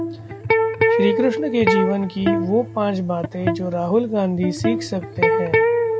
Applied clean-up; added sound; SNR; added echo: none; Electric guitar; -1 dB; none.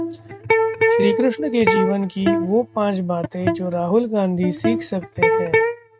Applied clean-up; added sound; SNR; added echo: neural mask model RNNoise.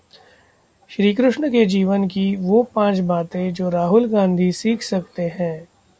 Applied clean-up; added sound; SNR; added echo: none; none; none; none.